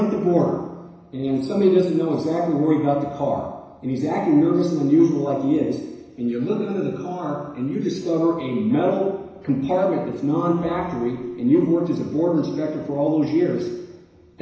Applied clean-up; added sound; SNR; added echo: none; none; none; reverberation time 1.0 s.